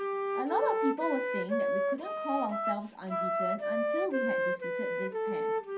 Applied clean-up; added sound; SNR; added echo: none; Wind instrument, woodwind instrument; -4 dB; reverberation time 0.3 s.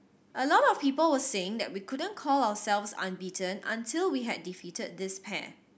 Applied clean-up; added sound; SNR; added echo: none; none; none; none.